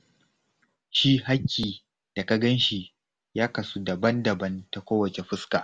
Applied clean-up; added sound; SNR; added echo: none; none; none; none.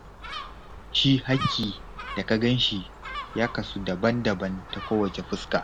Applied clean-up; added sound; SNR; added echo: none; Gull, seagull; 11 dB; none.